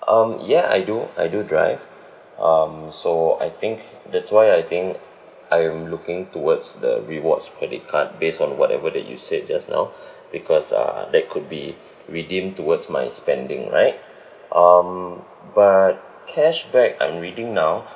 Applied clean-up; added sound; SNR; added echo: none; none; none; none.